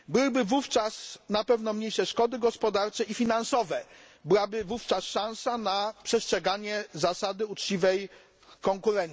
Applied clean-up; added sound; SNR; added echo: none; none; none; none.